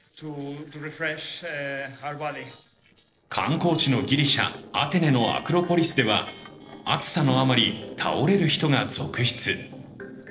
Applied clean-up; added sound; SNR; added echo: neural separator model SepFormer DNS4.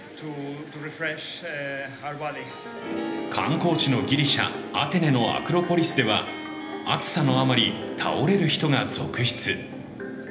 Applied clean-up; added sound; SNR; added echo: none; Harp; 15 dB; reverberation time 0.8 s.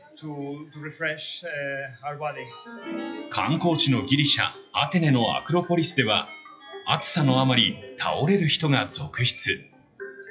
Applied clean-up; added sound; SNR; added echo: classical method WPE with log-MMSE.